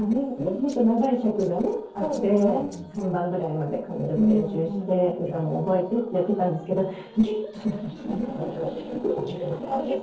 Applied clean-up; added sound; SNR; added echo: neural separator model SepFormer DNS4.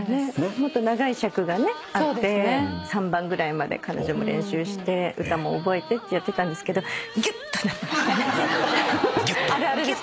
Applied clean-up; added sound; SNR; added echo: none; none; none; none.